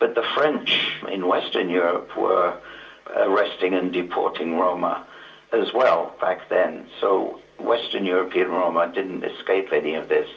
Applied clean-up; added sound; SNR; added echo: none; none; none; reverberation time 0.2 s.